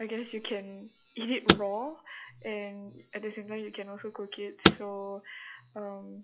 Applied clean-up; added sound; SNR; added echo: classical method log-MMSE.